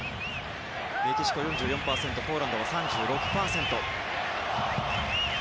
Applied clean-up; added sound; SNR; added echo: none; none; none; none.